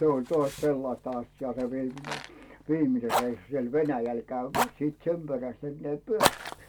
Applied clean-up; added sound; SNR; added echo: none; Fire; 5 dB; none.